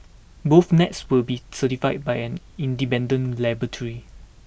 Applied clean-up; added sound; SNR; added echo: none; none; none; none.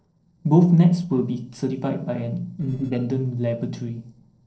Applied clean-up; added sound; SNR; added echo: neural separator model SepFormer DNS4.